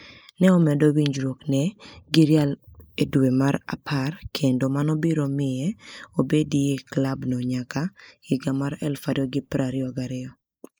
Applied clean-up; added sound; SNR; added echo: neural mask model Resemble Enhance denoiser.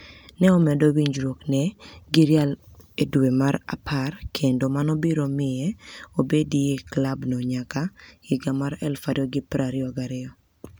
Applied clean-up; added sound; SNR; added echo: none; none; none; none.